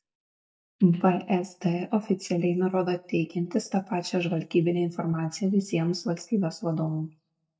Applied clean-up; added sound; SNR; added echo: neural mask model DeepFilterNet 3.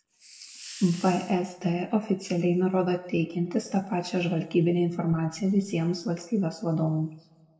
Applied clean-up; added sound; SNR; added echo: none; Hiss; 18 dB; reverberation time 0.9 s.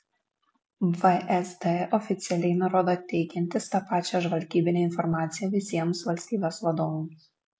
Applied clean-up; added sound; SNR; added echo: none; none; none; none.